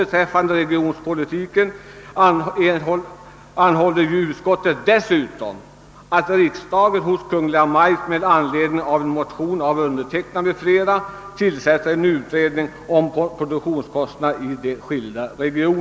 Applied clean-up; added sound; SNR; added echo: none; none; none; none.